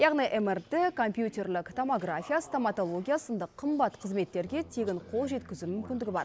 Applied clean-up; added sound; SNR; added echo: none; none; none; none.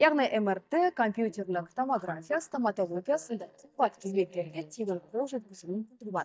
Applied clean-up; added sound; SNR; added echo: neural mask model DeepFilterNet 3.